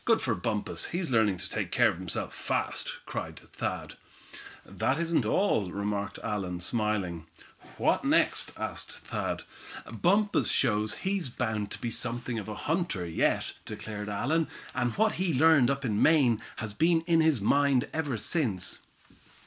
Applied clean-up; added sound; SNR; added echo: none; Insect; 18 dB; none.